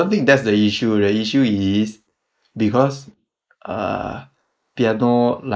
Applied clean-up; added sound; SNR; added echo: neural mask model Resemble Enhance denoiser.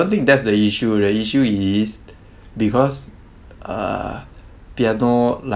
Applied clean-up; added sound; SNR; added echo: none; none; none; none.